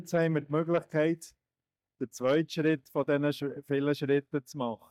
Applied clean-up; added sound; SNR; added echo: neural mask model DeepFilterNet 3.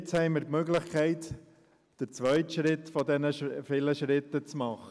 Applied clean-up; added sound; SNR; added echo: none; none; none; none.